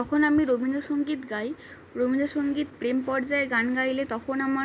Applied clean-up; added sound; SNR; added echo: none; none; none; none.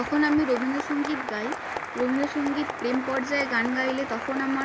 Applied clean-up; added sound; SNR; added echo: none; Applause; 6 dB; none.